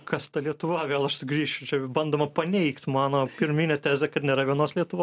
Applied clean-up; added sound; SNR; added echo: none; none; none; none.